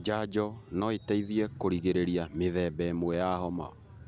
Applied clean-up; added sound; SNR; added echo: none; none; none; none.